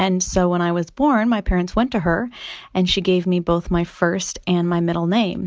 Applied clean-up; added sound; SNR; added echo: none; none; none; none.